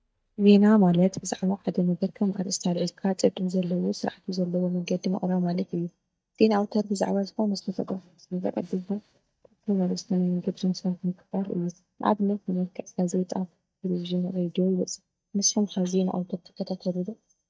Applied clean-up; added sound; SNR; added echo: neural mask model DeepFilterNet 3.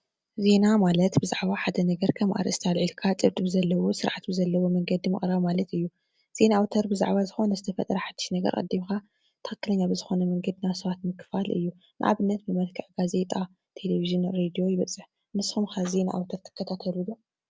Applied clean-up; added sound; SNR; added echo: none; none; none; none.